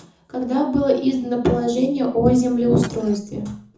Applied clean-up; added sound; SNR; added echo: none; Glass; 18 dB; reverberation time 0.5 s.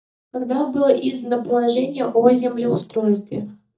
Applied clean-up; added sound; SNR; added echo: neural mask model DeepFilterNet 3.